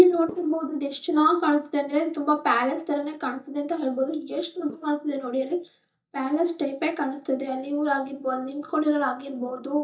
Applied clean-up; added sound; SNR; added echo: neural mask model DeepFilterNet 3.